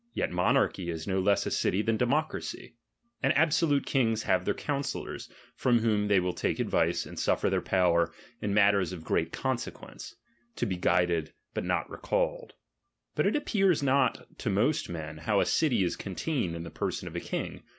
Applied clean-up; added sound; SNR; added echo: none; none; none; none.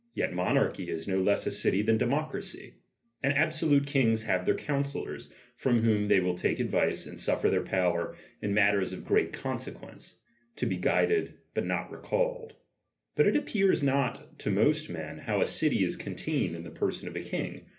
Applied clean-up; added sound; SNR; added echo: none; none; none; reverberation time 0.3 s.